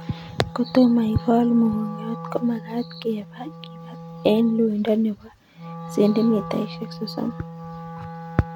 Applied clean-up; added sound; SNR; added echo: none; Wind instrument, woodwind instrument; 13 dB; none.